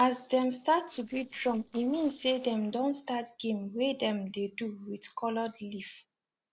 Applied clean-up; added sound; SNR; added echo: neural separator model SepFormer DNS4.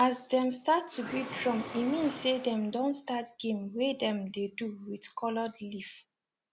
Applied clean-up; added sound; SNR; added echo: none; Mechanisms; 13 dB; none.